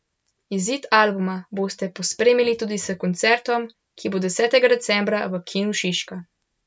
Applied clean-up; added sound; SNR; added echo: none; none; none; none.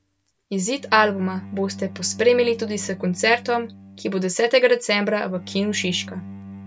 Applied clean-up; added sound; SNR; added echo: none; Bowed string instrument; 17 dB; none.